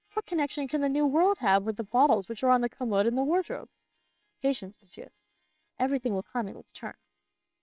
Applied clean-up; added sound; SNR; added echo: neural separator model SepFormer WHAMR!.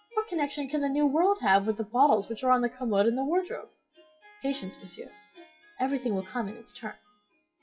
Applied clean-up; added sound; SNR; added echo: classical method WPE with log-MMSE.